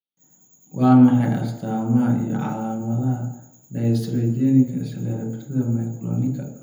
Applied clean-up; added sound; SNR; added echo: none; none; none; reverberation time 0.9 s.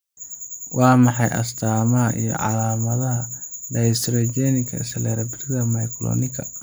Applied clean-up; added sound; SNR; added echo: none; none; none; none.